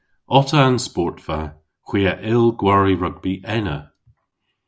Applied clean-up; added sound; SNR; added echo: none; none; none; none.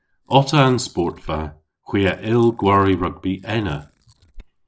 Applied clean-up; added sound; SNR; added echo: neural separator model SepFormer DNS4.